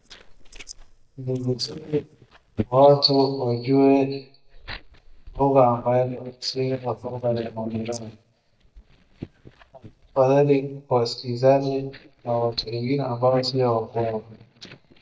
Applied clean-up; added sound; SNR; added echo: neural mask model DeepFilterNet 3.